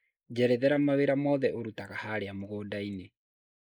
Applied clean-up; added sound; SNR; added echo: neural mask model Resemble Enhance denoiser.